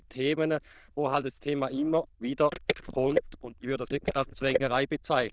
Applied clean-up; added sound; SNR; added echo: neural diffusion model UNIVERSE++.